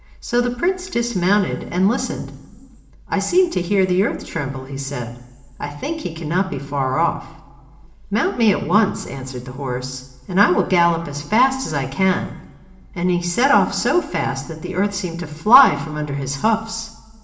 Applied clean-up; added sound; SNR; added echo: none; none; none; reverberation time 1.4 s.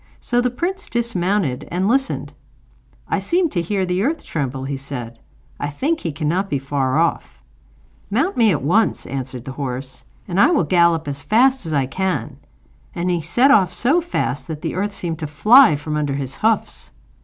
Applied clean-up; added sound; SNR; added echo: none; none; none; none.